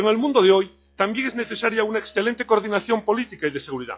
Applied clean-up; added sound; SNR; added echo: classical method log-MMSE.